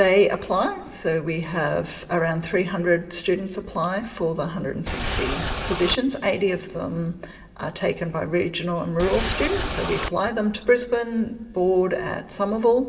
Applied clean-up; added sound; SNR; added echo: none; Boat, Water vehicle; 3 dB; reverberation time 2.5 s.